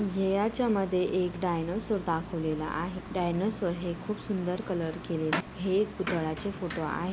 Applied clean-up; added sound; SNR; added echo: none; Bass guitar; 17 dB; none.